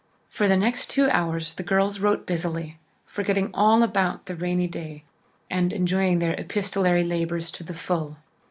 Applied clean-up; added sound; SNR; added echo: none; none; none; none.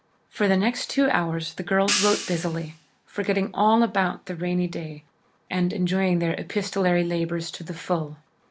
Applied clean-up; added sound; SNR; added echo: none; Hi-hat; 6 dB; none.